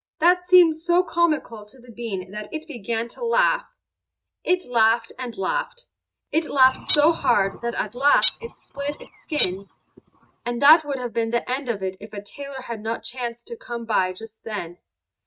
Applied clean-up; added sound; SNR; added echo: neural mask model RNNoise.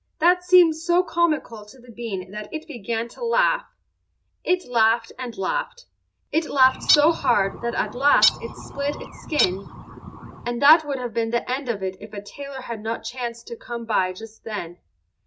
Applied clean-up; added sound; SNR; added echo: none; Bird; 5 dB; none.